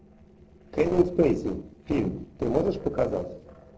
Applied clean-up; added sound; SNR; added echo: neural separator model SepFormer DNS4.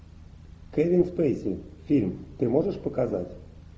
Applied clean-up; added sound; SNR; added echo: none; none; none; none.